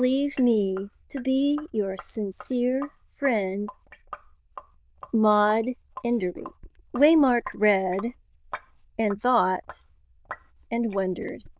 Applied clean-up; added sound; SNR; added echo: neural diffusion model UNIVERSE++.